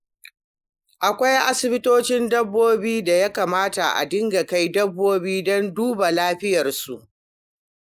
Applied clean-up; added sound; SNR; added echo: neural mask model Resemble Enhance denoiser.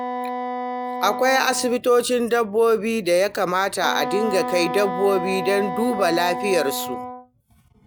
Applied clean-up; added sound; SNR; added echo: none; Wind instrument, woodwind instrument; 7 dB; none.